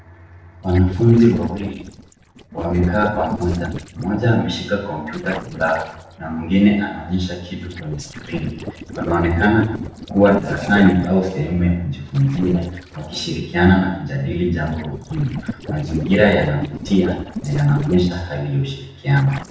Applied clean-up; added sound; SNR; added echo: neural separator model SepFormer DNS4.